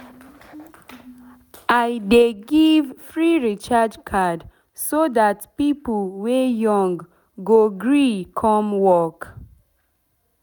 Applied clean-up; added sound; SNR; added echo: none; none; none; none.